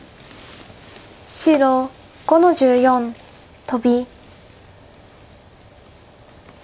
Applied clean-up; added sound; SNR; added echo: none; none; none; none.